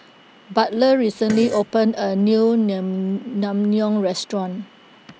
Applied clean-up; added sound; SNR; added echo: none; Fart; 17 dB; none.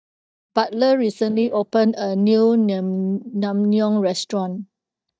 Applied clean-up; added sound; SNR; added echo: neural mask model DeepFilterNet 3.